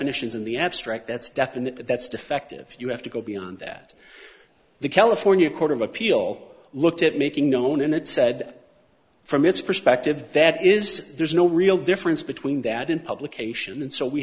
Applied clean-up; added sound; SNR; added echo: none; none; none; none.